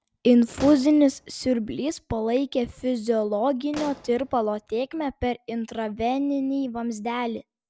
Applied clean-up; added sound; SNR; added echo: none; Explosion; 19 dB; none.